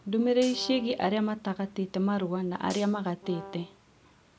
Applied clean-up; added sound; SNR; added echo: none; Brass instrument + Gunshot, gunfire; 17 dB; none.